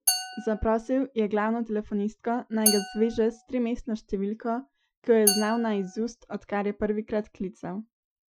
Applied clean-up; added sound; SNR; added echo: classical method Wiener filter.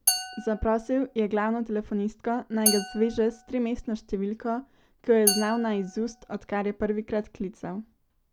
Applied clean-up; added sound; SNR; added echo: none; Glass; 7 dB; none.